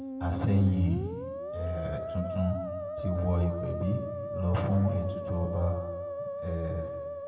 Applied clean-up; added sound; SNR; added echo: none; Musical instrument; 6 dB; reverberation time 1.2 s.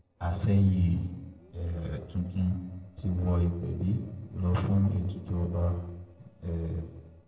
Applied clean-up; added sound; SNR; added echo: neural separator model SepFormer DNS4.